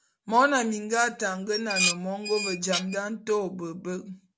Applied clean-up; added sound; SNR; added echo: none; Dishes, pots, and pans; 4 dB; none.